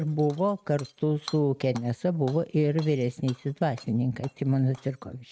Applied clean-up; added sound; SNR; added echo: neural mask model RNNoise.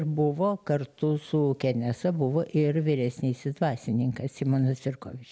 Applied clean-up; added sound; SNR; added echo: none; none; none; none.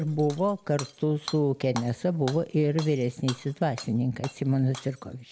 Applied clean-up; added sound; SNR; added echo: none; Shatter / Hammer; 17 dB; none.